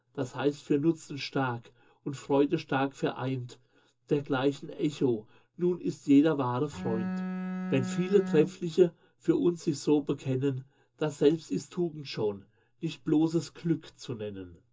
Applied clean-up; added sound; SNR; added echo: none; Bowed string instrument; 5 dB; reverberation time 0.2 s.